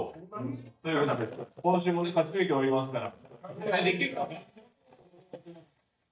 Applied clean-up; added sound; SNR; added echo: neural mask model DeepFilterNet 3.